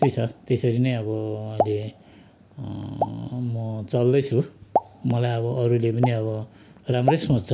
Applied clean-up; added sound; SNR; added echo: none; Explosion; 8 dB; none.